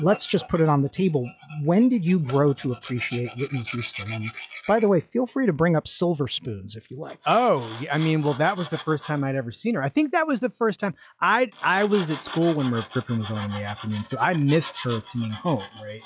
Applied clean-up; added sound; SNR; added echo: classical method log-MMSE.